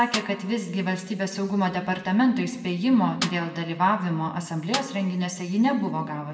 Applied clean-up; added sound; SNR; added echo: none; Snare drum; 13 dB; reverberation time 1.0 s.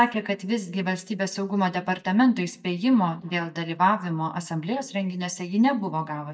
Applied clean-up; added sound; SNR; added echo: neural mask model DeepFilterNet 3.